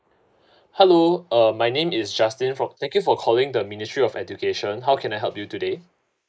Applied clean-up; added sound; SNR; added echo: neural mask model Resemble Enhance denoiser.